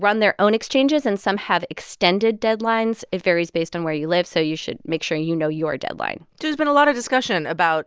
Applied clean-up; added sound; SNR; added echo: none; none; none; none.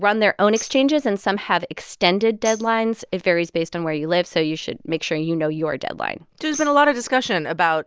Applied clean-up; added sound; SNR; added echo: none; Tambourine; 19 dB; none.